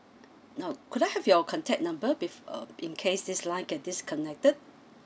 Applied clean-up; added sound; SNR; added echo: none; none; none; none.